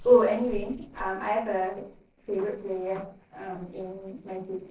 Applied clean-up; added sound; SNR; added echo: neural separator model SepFormer DNS4.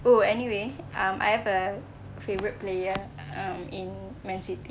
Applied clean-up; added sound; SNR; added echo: none; none; none; none.